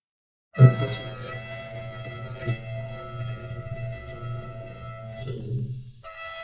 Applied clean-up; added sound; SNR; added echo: neural mask model DeepFilterNet 3.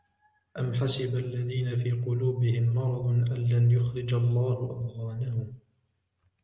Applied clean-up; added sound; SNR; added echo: none; none; none; none.